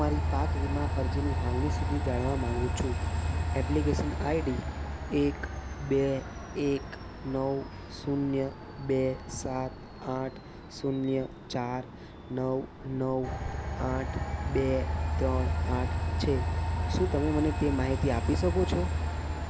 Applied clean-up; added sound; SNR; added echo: none; Train; 0 dB; none.